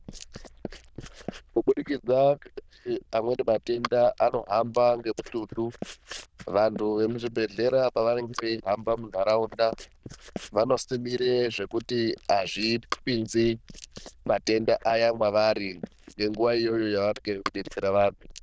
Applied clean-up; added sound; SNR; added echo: neural diffusion model UNIVERSE++.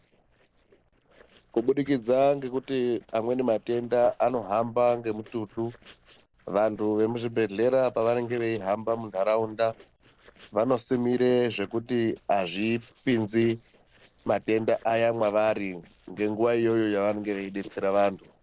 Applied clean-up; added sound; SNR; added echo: neural separator model SepFormer DNS4.